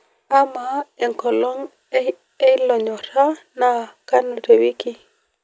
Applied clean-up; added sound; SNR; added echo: none; none; none; none.